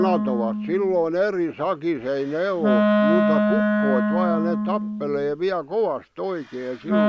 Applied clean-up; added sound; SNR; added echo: none; Wind instrument, woodwind instrument; -1 dB; none.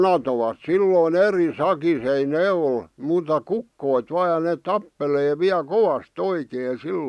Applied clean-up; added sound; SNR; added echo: none; none; none; none.